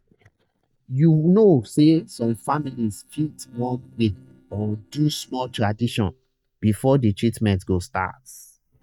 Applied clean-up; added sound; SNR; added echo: neural mask model DeepFilterNet 3.